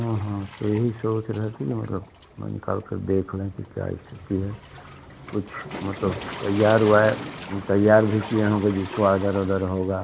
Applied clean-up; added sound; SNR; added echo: none; Waves, surf; 14 dB; none.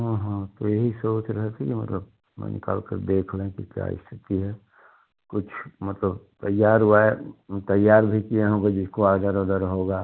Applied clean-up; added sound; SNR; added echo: none; none; none; none.